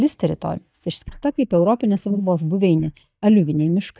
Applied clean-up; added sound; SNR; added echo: neural mask model DeepFilterNet 3.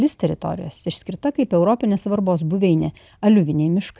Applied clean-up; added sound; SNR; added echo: none; none; none; none.